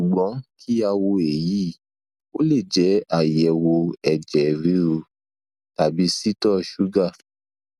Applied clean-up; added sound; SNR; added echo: none; none; none; none.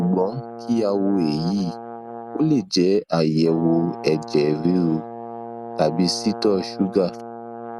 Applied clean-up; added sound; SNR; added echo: none; Brass instrument; 12 dB; none.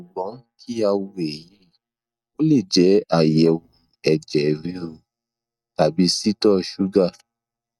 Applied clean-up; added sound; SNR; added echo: neural mask model DeepFilterNet 3.